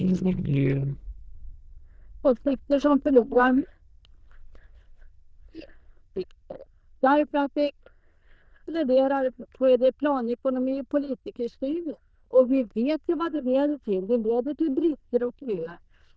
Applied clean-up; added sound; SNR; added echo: neural diffusion model UNIVERSE++.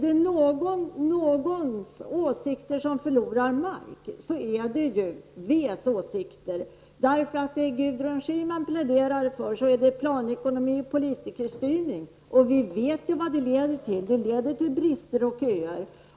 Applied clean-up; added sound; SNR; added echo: none; none; none; none.